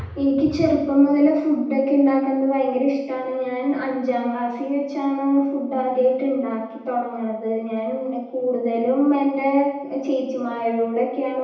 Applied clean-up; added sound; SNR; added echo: none; none; none; reverberation time 0.9 s.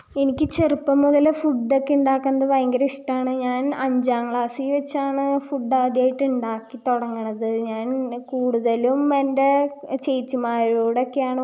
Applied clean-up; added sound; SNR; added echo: none; none; none; none.